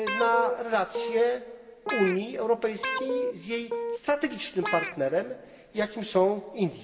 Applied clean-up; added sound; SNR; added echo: none; Guitar; 5 dB; reverberation time 1.5 s.